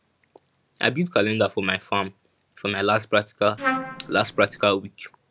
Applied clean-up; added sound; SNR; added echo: none; Trumpet; 5 dB; none.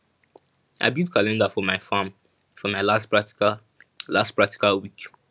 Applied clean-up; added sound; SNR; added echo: none; none; none; none.